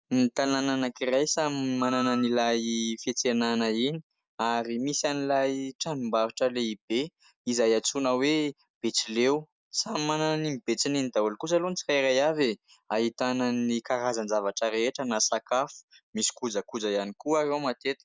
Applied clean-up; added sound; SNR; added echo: none; Wind instrument, woodwind instrument; 12 dB; none.